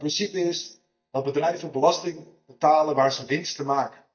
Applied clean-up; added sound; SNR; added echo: neural mask model DeepFilterNet 3.